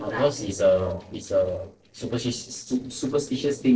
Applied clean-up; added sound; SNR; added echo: neural separator model SepFormer DNS4.